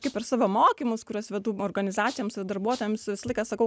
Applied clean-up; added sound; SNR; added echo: none; Rattle (instrument); 19 dB; none.